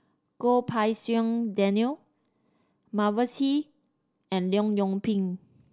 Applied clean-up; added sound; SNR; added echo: none; none; none; none.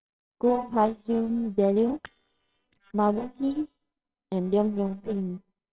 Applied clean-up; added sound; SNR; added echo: neural separator model SepFormer WHAMR!.